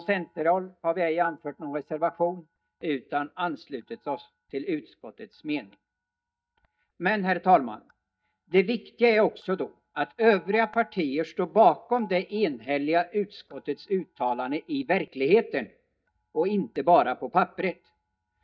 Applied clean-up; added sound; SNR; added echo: neural mask model DeepFilterNet 3.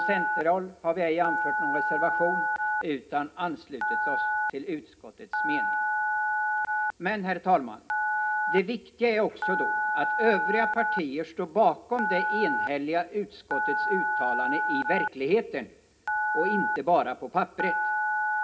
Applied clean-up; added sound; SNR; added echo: none; Telephone; 0 dB; reverberation time 0.3 s.